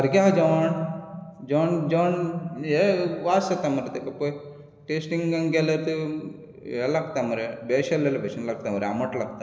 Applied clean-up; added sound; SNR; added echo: none; none; none; none.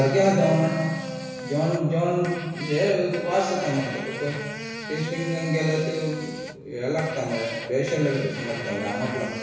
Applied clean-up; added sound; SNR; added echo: none; Fart; 10 dB; reverberation time 1.1 s.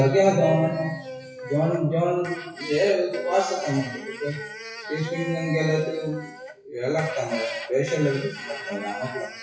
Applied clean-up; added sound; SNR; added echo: classical method WPE with log-MMSE.